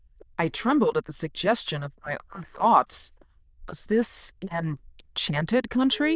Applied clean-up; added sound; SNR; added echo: neural diffusion model UNIVERSE++.